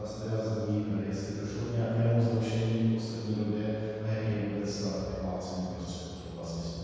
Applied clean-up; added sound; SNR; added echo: none; none; none; reverberation time 2.2 s.